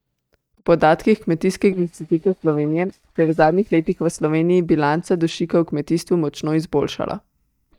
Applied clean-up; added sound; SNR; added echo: neural mask model DeepFilterNet 3.